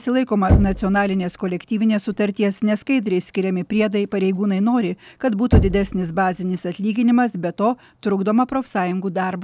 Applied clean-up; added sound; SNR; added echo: none; Knock; 7 dB; none.